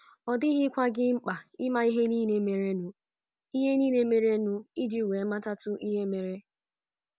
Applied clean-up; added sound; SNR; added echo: none; none; none; none.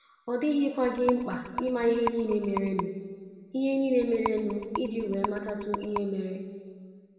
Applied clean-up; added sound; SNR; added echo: none; Rattle; 8 dB; reverberation time 1.9 s.